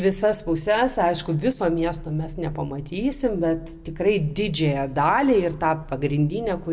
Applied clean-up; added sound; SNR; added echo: none; none; none; none.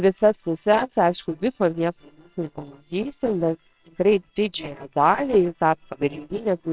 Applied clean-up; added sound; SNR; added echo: neural separator model SepFormer WHAMR!.